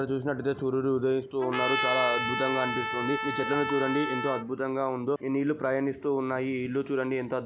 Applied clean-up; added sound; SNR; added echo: none; Trumpet; 3 dB; none.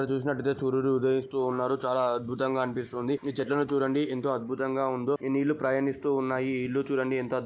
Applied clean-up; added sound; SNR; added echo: neural mask model Resemble Enhance denoiser.